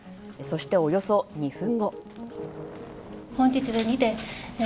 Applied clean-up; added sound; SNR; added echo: none; Alarm + Boom; 19 dB; none.